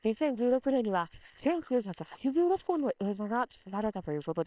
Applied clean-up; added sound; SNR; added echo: neural separator model SepFormer WHAM!.